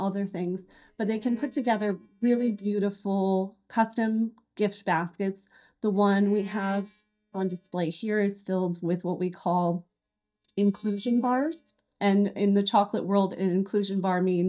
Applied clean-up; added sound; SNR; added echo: neural mask model DeepFilterNet 3.